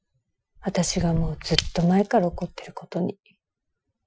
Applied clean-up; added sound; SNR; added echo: classical method Wiener filter.